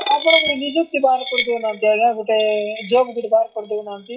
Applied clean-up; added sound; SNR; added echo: classical method WPE with log-MMSE.